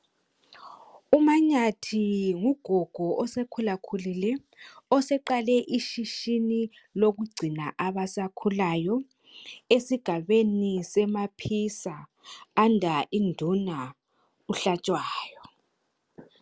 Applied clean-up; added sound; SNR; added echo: none; none; none; none.